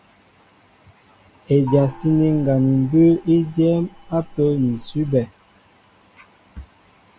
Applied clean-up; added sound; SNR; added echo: none; Gong; 19 dB; none.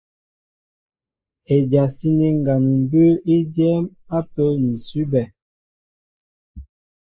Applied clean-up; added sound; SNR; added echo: neural mask model Resemble Enhance denoiser.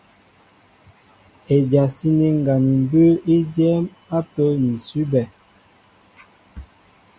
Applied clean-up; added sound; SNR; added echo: none; none; none; none.